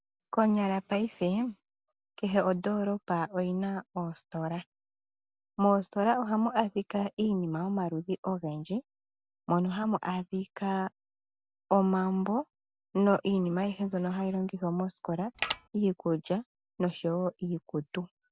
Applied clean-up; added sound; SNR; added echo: none; Mechanisms; 4 dB; none.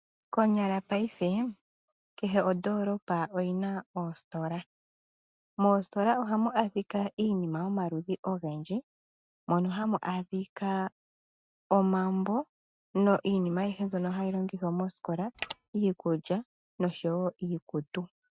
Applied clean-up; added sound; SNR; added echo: neural mask model RNNoise.